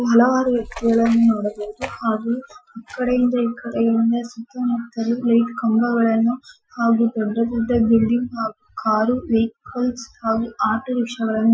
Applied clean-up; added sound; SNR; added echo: classical method Wiener filter.